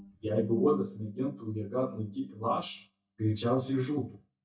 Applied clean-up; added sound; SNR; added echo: neural mask model DeepFilterNet 3.